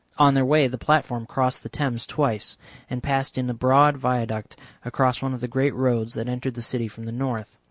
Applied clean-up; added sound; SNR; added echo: none; none; none; none.